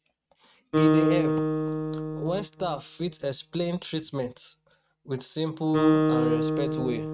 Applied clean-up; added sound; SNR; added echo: neural mask model RNNoise.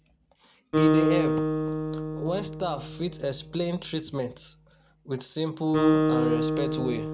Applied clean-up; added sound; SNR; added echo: none; Acoustic guitar; -3 dB; none.